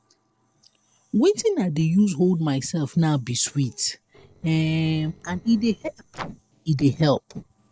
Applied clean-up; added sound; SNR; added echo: neural separator model SepFormer DNS4.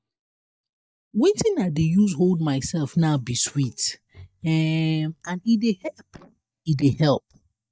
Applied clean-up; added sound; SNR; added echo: neural mask model DeepFilterNet 3.